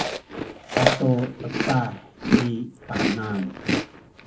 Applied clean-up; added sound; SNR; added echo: none; Chewing, mastication; -1 dB; reverberation time 0.3 s.